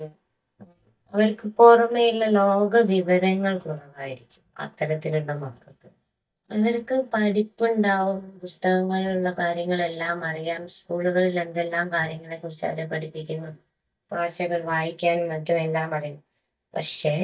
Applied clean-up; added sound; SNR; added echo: neural mask model DeepFilterNet 3.